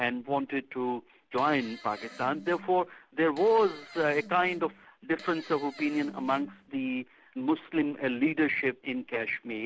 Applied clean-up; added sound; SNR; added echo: none; Fart; 18 dB; none.